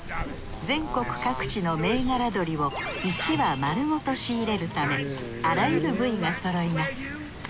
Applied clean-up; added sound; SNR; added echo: none; Bird / Fowl; 11 dB; none.